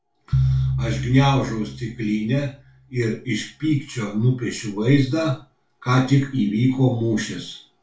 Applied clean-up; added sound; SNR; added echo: none; Piano; 5 dB; reverberation time 0.3 s.